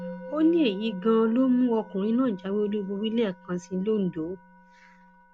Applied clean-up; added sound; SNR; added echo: none; Musical instrument; 18 dB; none.